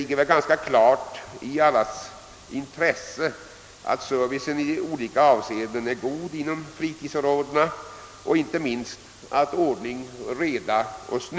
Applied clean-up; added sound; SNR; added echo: none; none; none; none.